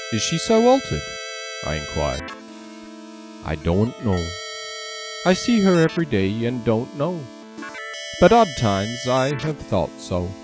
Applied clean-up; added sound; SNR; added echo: none; Keyboard (musical); 12 dB; none.